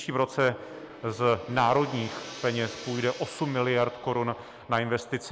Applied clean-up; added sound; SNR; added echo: none; Gong; 16 dB; none.